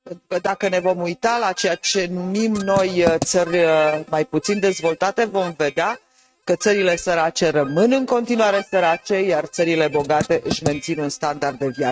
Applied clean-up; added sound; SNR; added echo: neural mask model RNNoise.